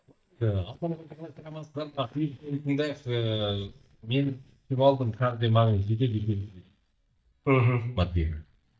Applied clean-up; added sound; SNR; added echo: neural mask model DeepFilterNet 3.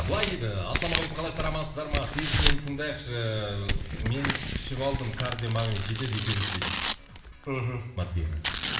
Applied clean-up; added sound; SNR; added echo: none; Tearing; -1 dB; reverberation time 0.8 s.